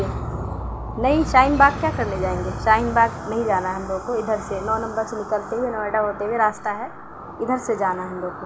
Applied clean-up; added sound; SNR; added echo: none; none; none; none.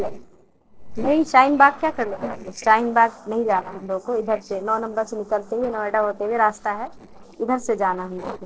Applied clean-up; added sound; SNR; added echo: neural separator model SepFormer DNS4.